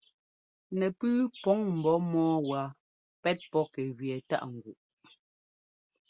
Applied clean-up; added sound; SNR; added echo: none; none; none; none.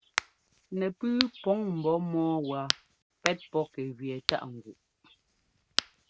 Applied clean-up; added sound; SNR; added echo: none; Crack; 5 dB; none.